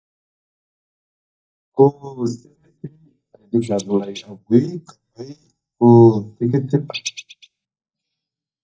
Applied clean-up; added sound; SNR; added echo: neural mask model DeepFilterNet 3.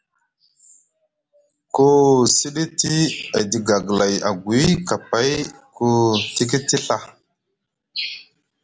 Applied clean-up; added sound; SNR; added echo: none; none; none; none.